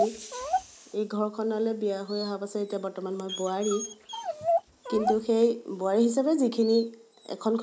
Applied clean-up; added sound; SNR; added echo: none; Dog; 7 dB; none.